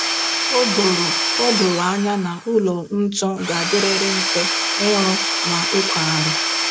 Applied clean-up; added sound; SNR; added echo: none; Tools / Domestic sounds, home sounds; 0 dB; none.